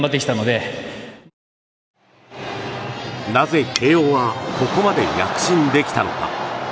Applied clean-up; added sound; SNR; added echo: none; none; none; none.